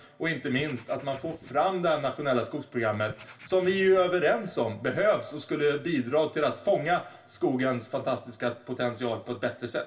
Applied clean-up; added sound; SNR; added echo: none; Writing; 19 dB; reverberation time 0.2 s.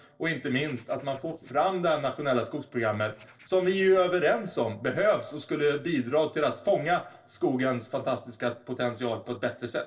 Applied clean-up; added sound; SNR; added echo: neural separator model SepFormer DNS4.